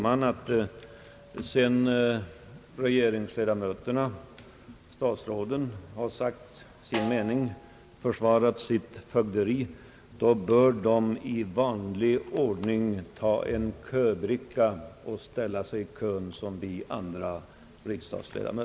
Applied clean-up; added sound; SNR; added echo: none; Snare drum; 14 dB; none.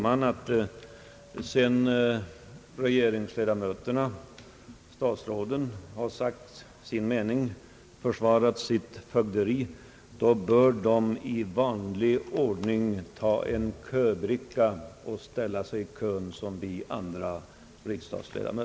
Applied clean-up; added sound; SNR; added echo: none; none; none; none.